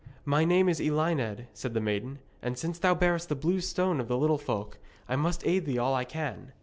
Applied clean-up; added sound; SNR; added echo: none; none; none; none.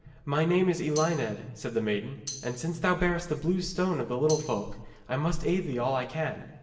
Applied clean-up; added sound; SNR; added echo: none; Tambourine; 13 dB; reverberation time 1.0 s.